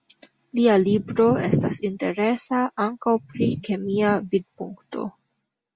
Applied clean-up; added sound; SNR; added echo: none; none; none; none.